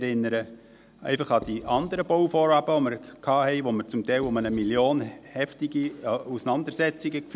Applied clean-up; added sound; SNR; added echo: none; Writing; 18 dB; none.